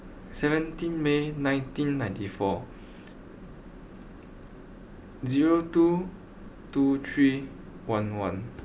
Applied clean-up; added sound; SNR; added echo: none; none; none; none.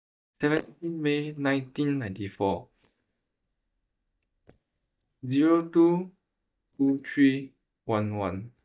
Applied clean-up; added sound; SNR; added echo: neural mask model DeepFilterNet 3.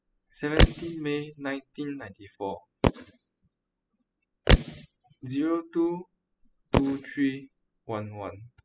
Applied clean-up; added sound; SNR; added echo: classical method spectral subtraction.